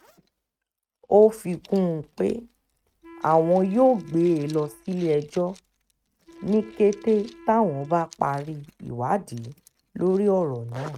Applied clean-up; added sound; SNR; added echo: neural mask model RNNoise.